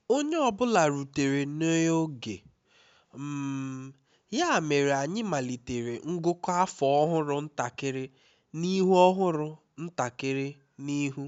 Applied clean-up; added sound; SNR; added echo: none; none; none; none.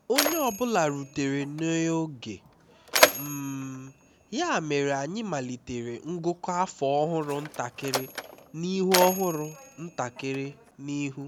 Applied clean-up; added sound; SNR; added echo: none; Mechanisms; 4 dB; none.